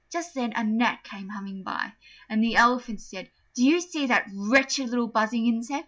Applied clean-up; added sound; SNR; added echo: none; none; none; none.